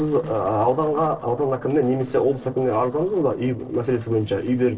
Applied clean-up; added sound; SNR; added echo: neural separator model SepFormer DNS4.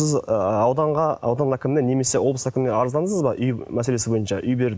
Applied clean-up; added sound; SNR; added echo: none; none; none; none.